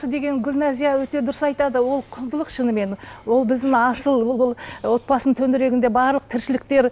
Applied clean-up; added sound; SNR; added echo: none; none; none; none.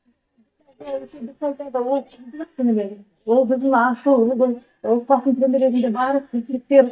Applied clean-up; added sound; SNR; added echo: neural mask model DeepFilterNet 3.